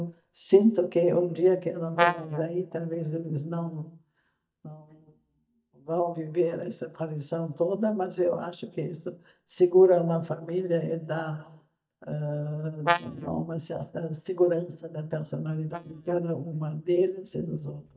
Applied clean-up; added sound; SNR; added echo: neural mask model DeepFilterNet 3.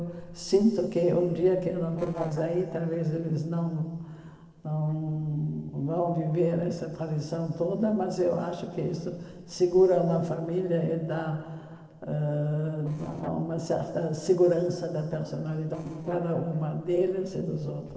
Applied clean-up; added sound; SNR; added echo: neural separator model SepFormer DNS4.